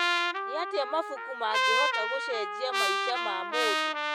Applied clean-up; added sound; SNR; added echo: none; Trumpet; -5 dB; none.